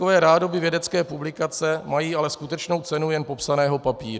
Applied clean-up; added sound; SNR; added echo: none; none; none; none.